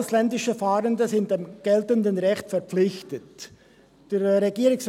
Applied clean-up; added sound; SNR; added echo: none; none; none; none.